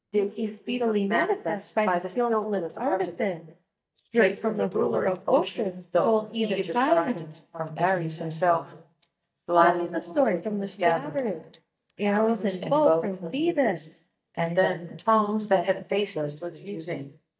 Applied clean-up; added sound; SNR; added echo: neural mask model DeepFilterNet 3.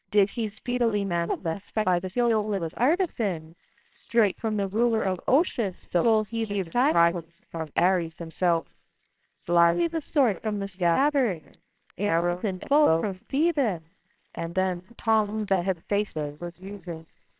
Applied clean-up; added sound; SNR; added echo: neural separator model SepFormer WHAMR!.